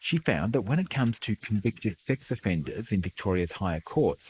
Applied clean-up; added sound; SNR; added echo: neural mask model Resemble Enhance denoiser.